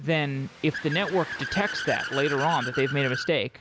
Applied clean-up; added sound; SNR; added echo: none; Accelerating, revving, vroom / Car; 8 dB; none.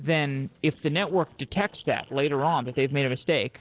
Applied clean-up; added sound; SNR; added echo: neural separator model SepFormer DNS4.